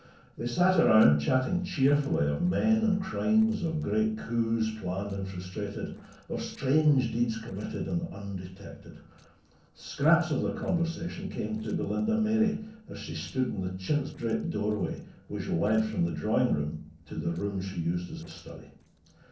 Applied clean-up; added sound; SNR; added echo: neural separator model SepFormer DNS4.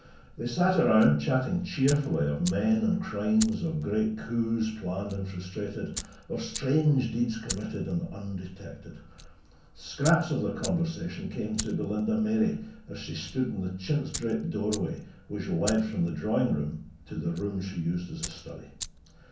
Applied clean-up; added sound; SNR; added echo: none; Fire; 15 dB; reverberation time 0.6 s.